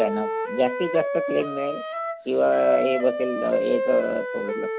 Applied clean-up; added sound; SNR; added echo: none; Wind instrument, woodwind instrument; 4 dB; none.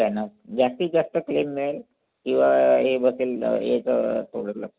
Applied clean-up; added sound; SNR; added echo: none; none; none; none.